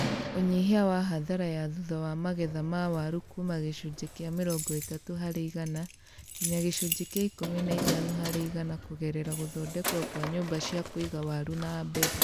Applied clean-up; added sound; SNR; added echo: none; Keys jangling; 5 dB; none.